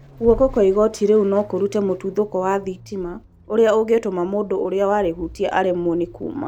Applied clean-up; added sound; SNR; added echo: none; Accelerating, revving, vroom; 19 dB; none.